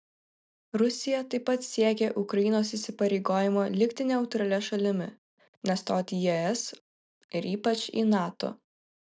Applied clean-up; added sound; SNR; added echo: none; none; none; none.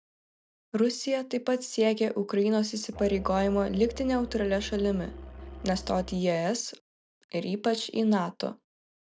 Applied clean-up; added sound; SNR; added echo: none; Musical instrument; 13 dB; none.